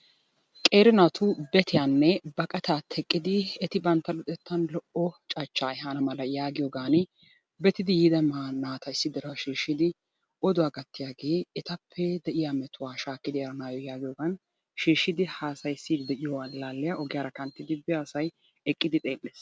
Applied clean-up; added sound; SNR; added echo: none; none; none; none.